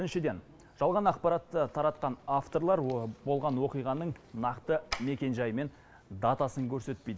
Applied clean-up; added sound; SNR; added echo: none; none; none; none.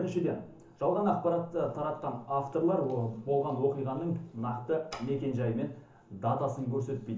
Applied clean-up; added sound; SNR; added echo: none; none; none; reverberation time 0.8 s.